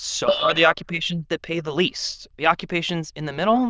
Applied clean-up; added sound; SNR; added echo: neural diffusion model UNIVERSE++.